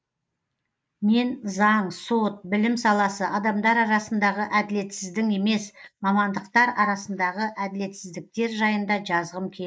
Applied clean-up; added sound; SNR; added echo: neural mask model Resemble Enhance denoiser.